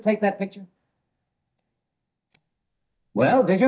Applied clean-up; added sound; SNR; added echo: neural mask model DeepFilterNet 3.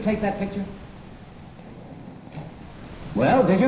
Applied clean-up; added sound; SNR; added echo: none; Waves, surf; 18 dB; reverberation time 0.9 s.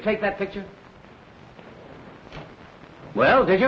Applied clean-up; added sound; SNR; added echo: none; none; none; none.